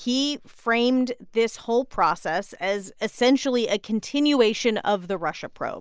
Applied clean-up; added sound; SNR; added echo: none; none; none; none.